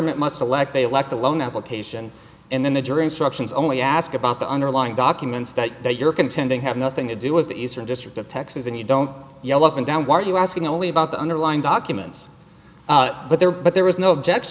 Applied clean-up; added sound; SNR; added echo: none; none; none; none.